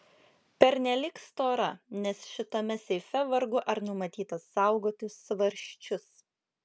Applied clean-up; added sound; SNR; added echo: none; none; none; none.